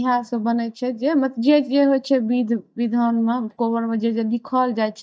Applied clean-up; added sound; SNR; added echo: neural mask model DeepFilterNet 3.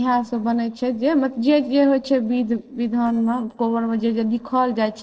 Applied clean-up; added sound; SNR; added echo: neural separator model SepFormer DNS4.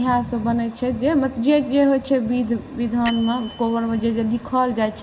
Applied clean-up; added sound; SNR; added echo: none; Bell; 15 dB; reverberation time 0.6 s.